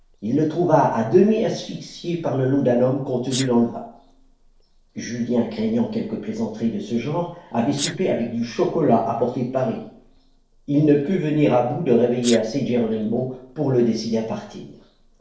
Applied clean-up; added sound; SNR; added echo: neural separator model SepFormer DNS4.